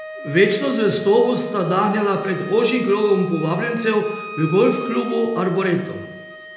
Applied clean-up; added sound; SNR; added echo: none; Wind instrument, woodwind instrument; 15 dB; reverberation time 0.8 s.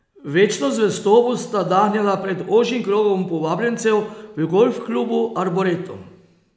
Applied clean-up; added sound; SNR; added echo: none; none; none; none.